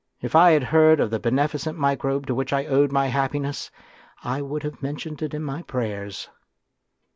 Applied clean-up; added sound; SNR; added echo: none; none; none; none.